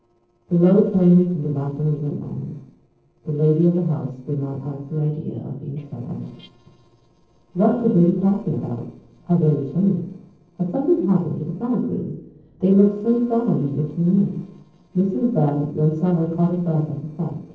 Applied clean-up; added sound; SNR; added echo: neural separator model SepFormer DNS4.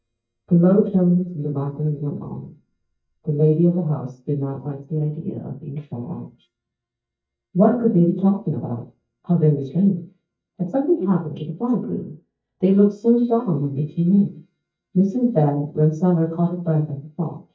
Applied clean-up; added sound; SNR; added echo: neural mask model DeepFilterNet 3.